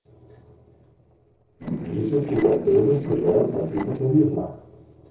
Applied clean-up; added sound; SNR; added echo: neural separator model SepFormer DNS4.